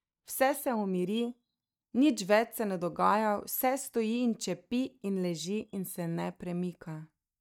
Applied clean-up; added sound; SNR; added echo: neural mask model DeepFilterNet 3.